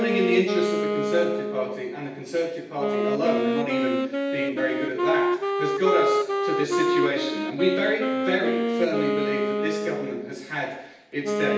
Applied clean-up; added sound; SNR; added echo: none; Wind instrument, woodwind instrument; -1 dB; reverberation time 0.9 s.